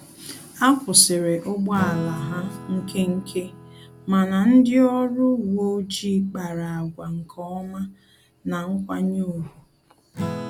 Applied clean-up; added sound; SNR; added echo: none; Acoustic guitar / Strum; 15 dB; none.